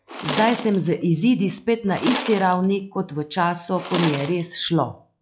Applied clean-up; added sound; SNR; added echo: classical method log-MMSE.